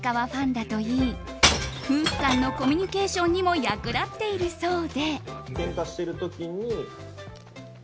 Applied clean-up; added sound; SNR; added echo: none; Shatter / Crushing; 3 dB; none.